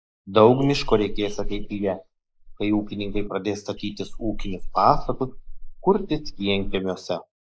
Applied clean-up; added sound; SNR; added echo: neural mask model Resemble Enhance denoiser.